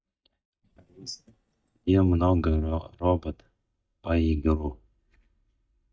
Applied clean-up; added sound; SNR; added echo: neural mask model DeepFilterNet 3.